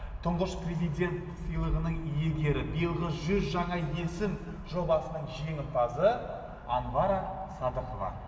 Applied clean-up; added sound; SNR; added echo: none; none; none; reverberation time 2.5 s.